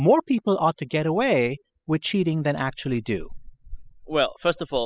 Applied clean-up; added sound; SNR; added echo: classical method spectral subtraction.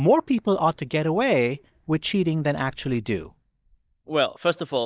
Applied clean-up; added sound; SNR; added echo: neural mask model DeepFilterNet 3.